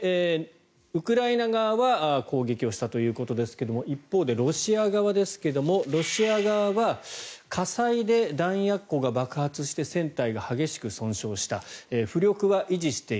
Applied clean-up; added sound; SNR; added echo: none; none; none; none.